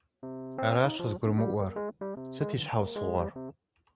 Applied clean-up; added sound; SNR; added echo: none; Piano; 6 dB; none.